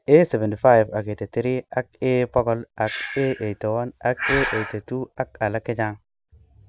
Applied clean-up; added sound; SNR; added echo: none; Breathing; 12 dB; none.